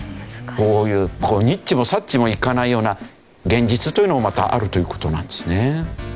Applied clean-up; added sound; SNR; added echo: none; none; none; none.